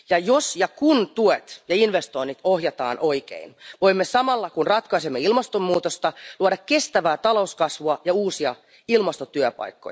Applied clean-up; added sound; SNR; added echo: none; none; none; none.